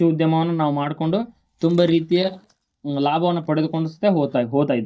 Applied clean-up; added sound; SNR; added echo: neural mask model DeepFilterNet 3.